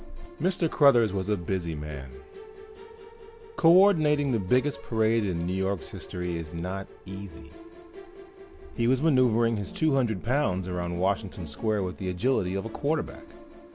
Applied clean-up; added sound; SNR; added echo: none; Musical instrument; 17 dB; none.